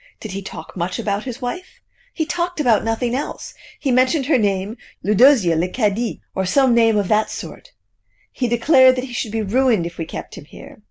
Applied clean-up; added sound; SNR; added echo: none; none; none; none.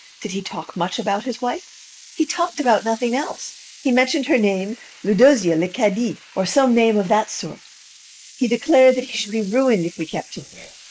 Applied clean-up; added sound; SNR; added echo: neural mask model Resemble Enhance denoiser.